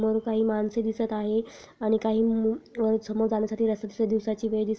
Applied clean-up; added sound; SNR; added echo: none; none; none; none.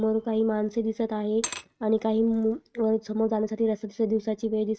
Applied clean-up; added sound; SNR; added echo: neural mask model RNNoise.